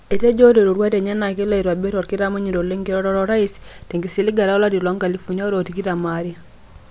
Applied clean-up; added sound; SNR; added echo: none; none; none; none.